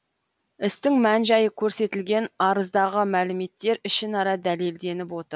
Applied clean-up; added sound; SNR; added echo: none; none; none; none.